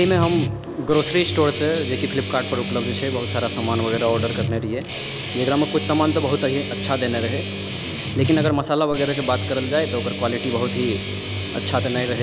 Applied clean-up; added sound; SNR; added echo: none; Guitar; 3 dB; none.